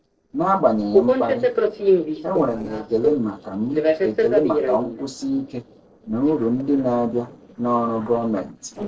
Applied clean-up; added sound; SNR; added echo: neural separator model SepFormer DNS4.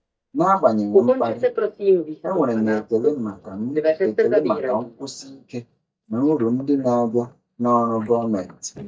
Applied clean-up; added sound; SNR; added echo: neural mask model DeepFilterNet 3.